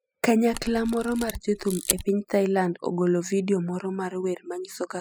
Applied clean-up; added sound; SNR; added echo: classical method spectral subtraction.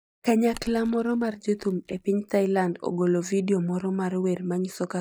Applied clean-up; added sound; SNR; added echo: neural mask model DeepFilterNet 3.